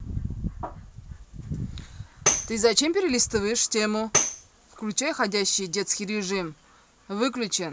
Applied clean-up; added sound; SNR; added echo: none; Tambourine; 3 dB; none.